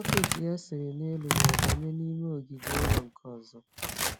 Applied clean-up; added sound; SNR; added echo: none; Tearing; -5 dB; none.